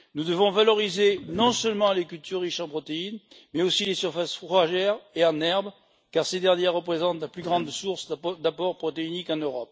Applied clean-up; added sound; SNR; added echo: none; none; none; none.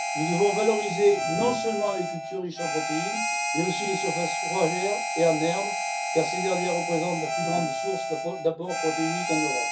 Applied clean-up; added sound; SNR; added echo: none; Harmonica; 1 dB; reverberation time 0.3 s.